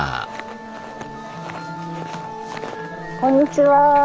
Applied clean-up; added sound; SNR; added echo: none; Musical instrument; 12 dB; none.